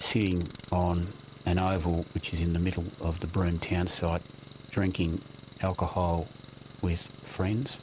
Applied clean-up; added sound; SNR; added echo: none; Engine; 18 dB; none.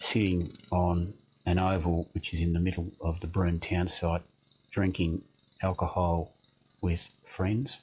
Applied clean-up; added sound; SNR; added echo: classical method log-MMSE.